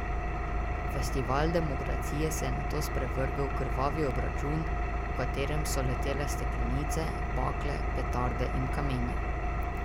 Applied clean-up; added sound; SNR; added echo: none; Engine; -4 dB; none.